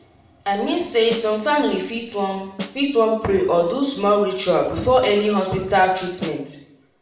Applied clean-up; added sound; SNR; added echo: none; Snare drum; 14 dB; reverberation time 0.7 s.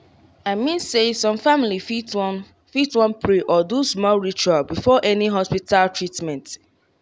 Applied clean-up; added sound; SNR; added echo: none; none; none; none.